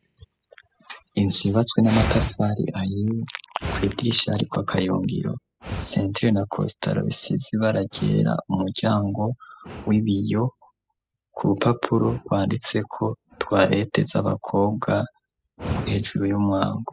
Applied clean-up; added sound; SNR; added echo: classical method spectral subtraction.